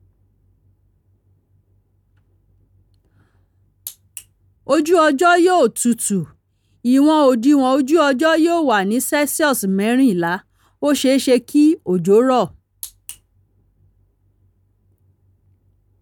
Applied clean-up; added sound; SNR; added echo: none; none; none; none.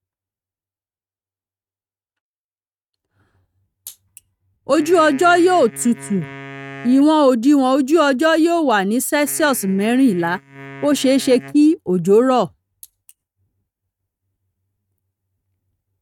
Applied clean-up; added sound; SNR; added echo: neural mask model RNNoise.